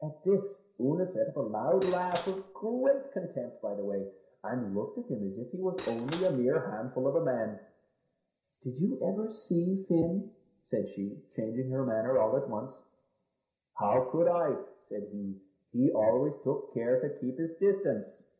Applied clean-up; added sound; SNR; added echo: none; Cutlery, silverware / Dishes, pots, and pans; 11 dB; reverberation time 0.5 s.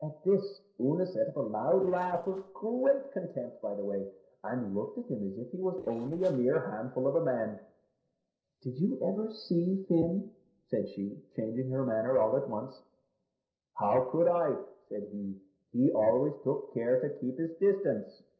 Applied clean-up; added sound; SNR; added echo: neural separator model SepFormer DNS4.